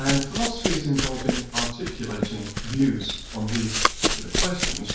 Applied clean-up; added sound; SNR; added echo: none; Run; 0 dB; reverberation time 0.5 s.